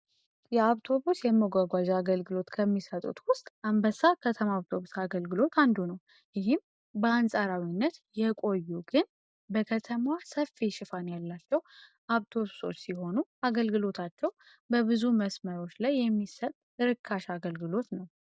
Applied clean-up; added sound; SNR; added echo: none; none; none; none.